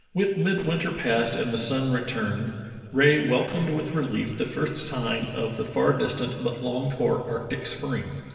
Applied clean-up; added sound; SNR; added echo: neural separator model SepFormer DNS4.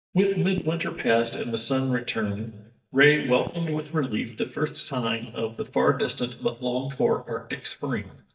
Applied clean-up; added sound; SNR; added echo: neural mask model DeepFilterNet 3.